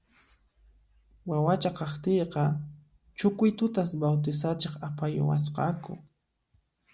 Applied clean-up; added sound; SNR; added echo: none; none; none; none.